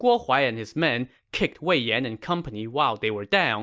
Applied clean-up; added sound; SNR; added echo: none; none; none; none.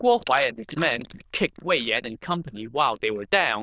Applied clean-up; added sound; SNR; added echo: neural diffusion model UNIVERSE++.